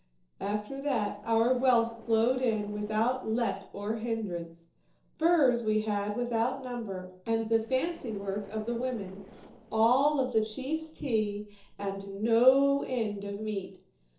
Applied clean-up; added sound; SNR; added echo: neural separator model SepFormer DNS4.